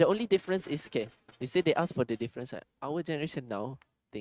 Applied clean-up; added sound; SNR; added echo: neural mask model RNNoise.